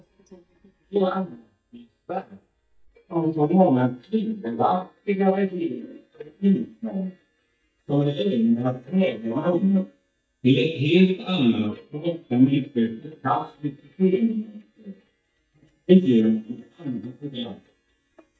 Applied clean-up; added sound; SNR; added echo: neural mask model DeepFilterNet 3.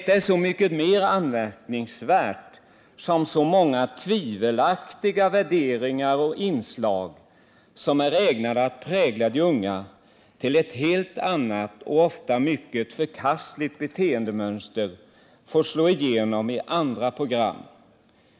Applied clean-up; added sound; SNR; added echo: none; none; none; none.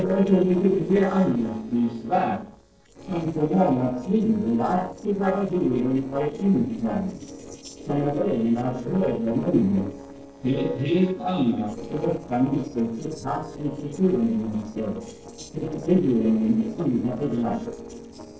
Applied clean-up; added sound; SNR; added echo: neural separator model SepFormer DNS4.